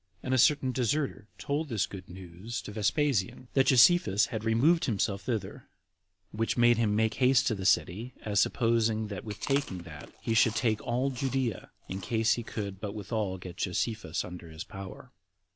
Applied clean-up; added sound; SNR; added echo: none; Chewing, mastication; 17 dB; none.